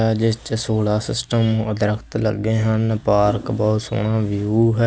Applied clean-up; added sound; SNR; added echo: none; none; none; none.